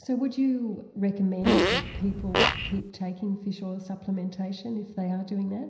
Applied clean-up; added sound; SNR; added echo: none; Fart; -4 dB; reverberation time 0.9 s.